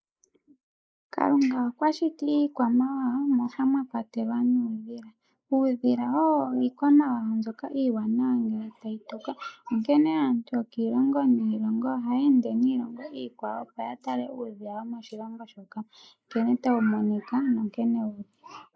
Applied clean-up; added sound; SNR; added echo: neural mask model Resemble Enhance denoiser.